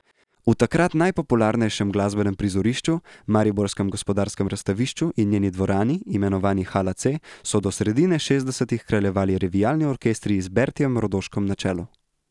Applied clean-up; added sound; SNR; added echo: none; none; none; none.